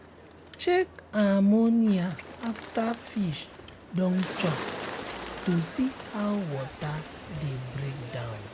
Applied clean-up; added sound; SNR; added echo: none; Bird; 12 dB; none.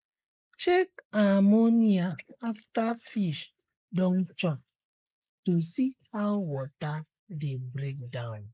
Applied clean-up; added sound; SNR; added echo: neural mask model Resemble Enhance denoiser.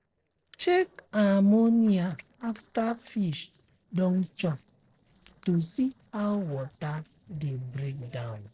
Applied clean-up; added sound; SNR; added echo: neural separator model SepFormer DNS4.